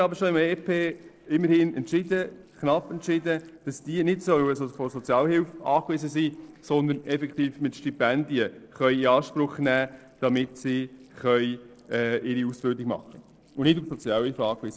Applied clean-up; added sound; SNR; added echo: neural separator model SepFormer DNS4.